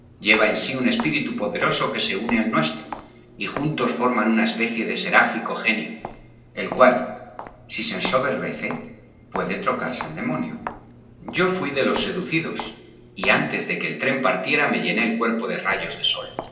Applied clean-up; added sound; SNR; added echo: none; Walk, footsteps; 16 dB; reverberation time 0.9 s.